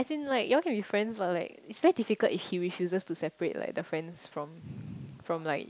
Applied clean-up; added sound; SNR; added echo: none; none; none; none.